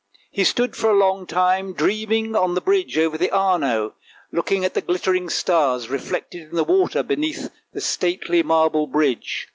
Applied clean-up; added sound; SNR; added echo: none; none; none; none.